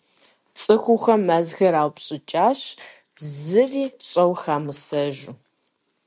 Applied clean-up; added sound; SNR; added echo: none; none; none; none.